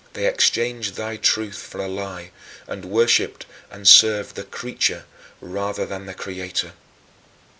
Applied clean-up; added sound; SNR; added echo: none; none; none; none.